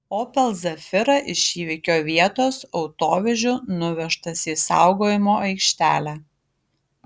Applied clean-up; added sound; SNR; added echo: none; none; none; none.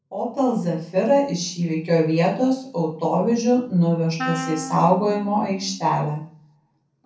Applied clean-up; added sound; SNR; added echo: none; Wind instrument, woodwind instrument; 12 dB; reverberation time 0.6 s.